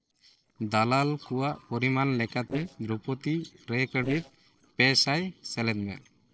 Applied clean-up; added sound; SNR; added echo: neural separator model SepFormer DNS4.